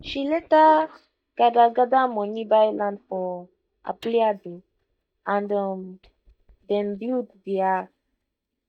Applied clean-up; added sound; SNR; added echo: neural mask model DeepFilterNet 3.